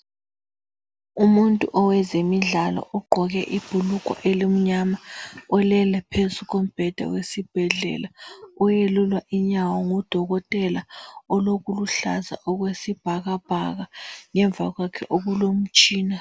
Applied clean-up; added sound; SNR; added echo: none; none; none; none.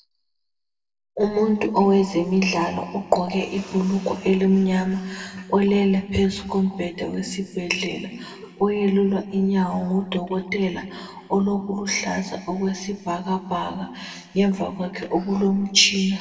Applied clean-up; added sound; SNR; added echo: none; none; none; reverberation time 1.4 s.